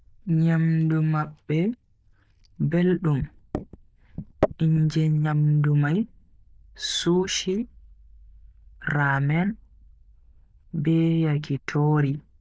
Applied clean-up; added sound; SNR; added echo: neural diffusion model UNIVERSE++.